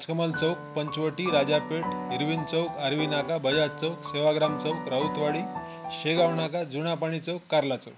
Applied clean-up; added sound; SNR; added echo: none; Piano; 7 dB; none.